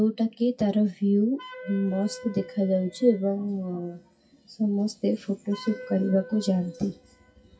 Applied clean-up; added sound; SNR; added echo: classical method WPE with log-MMSE.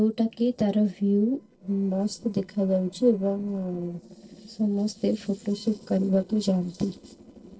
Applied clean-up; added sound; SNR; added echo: neural separator model SepFormer DNS4.